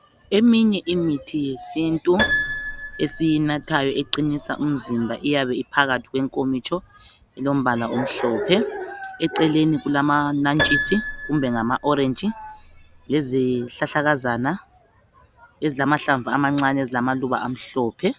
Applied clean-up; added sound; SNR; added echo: none; Piano; 7 dB; none.